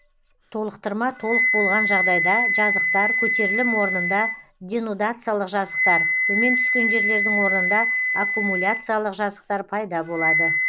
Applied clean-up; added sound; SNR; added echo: none; Wind instrument, woodwind instrument; -3 dB; none.